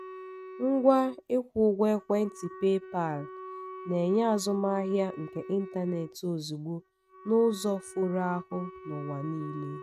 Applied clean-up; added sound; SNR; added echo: neural mask model RNNoise.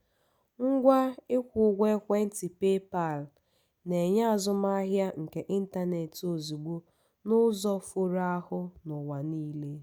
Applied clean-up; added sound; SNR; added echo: none; none; none; none.